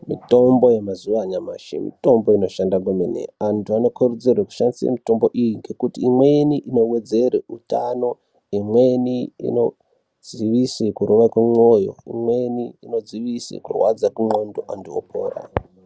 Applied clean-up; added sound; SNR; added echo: none; none; none; none.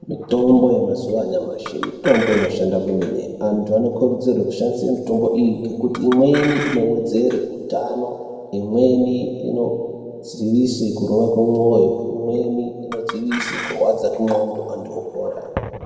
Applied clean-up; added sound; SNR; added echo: none; Chink, clink; 13 dB; reverberation time 1.7 s.